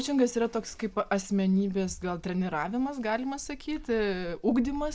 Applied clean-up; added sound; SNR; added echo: none; Bird vocalization, bird call, bird song; 17 dB; none.